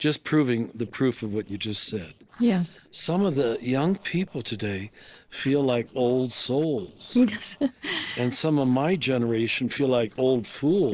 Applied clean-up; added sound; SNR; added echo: neural separator model SepFormer DNS4.